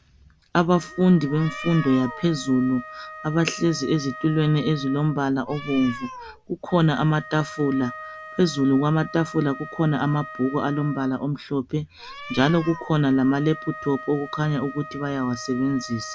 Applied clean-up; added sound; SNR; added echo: none; Meow + Wind instrument, woodwind instrument; 15 dB; none.